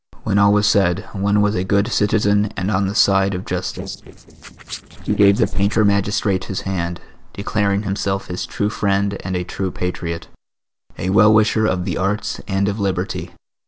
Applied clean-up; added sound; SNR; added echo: neural separator model SepFormer DNS4.